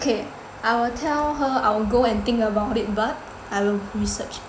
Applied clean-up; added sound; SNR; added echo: none; none; none; none.